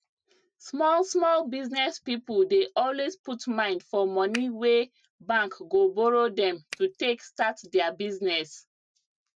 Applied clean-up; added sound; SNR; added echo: neural mask model RNNoise.